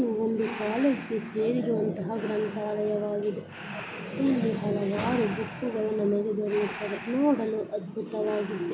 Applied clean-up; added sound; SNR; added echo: none; Breathing; 16 dB; none.